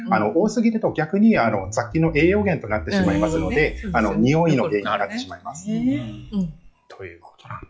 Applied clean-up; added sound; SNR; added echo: classical method log-MMSE.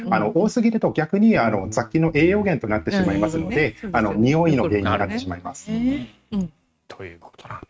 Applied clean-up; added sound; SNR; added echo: neural mask model RNNoise.